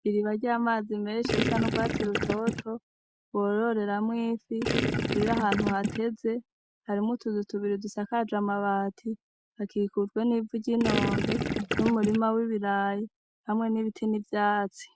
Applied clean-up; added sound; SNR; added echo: none; Gurgling; 0 dB; none.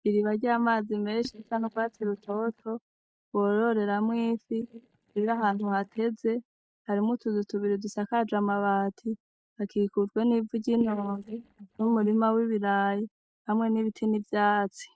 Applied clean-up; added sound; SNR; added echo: neural mask model DeepFilterNet 3.